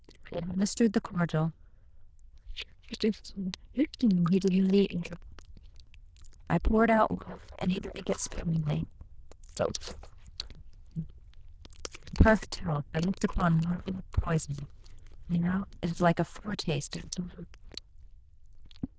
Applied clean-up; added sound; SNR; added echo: neural diffusion model UNIVERSE++.